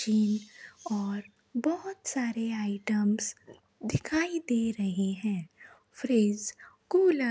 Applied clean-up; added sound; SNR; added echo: none; none; none; none.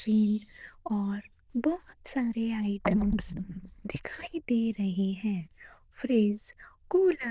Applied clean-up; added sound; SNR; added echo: neural diffusion model UNIVERSE++.